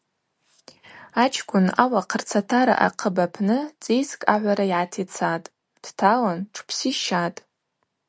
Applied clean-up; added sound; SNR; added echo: none; none; none; none.